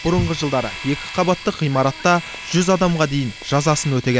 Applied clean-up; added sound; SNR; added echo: none; Wild animals + Domestic sounds, home sounds; 12 dB; none.